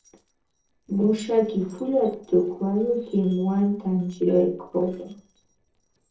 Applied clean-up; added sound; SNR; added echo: neural separator model SepFormer DNS4.